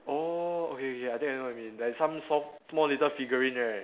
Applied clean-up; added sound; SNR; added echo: none; none; none; none.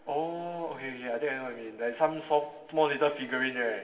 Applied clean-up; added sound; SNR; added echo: none; none; none; reverberation time 1.9 s.